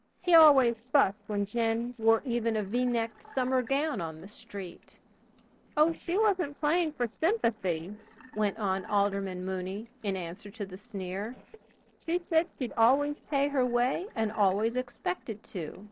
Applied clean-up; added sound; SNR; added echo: neural separator model SepFormer DNS4.